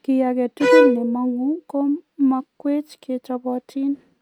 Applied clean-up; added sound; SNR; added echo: neural mask model RNNoise.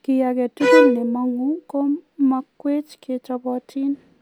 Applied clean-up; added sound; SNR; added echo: none; Bowed string instrument; 0 dB; none.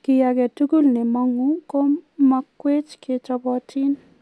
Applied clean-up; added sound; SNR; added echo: none; none; none; none.